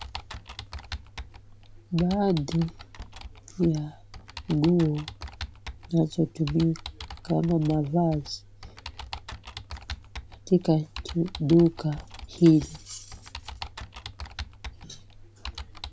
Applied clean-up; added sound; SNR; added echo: none; Computer keyboard + Cutlery, silverware; 13 dB; none.